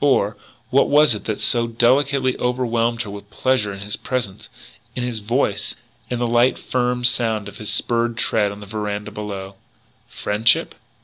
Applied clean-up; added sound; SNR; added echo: none; none; none; none.